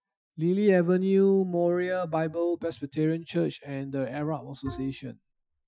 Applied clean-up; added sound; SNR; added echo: classical method Wiener filter.